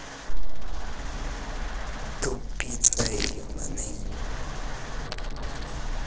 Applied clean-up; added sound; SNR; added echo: neural separator model SepFormer DNS4.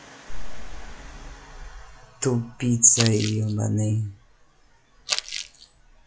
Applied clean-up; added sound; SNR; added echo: classical method log-MMSE.